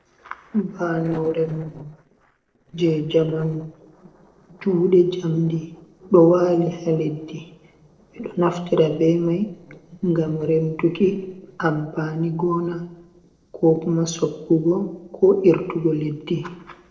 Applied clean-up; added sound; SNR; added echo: neural separator model SepFormer DNS4.